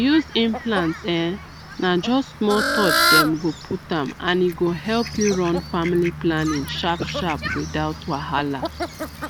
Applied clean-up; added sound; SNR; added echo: none; Fowl; 4 dB; none.